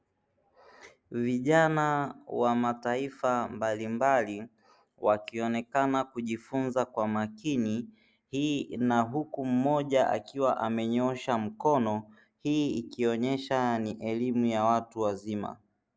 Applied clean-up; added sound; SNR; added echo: none; none; none; none.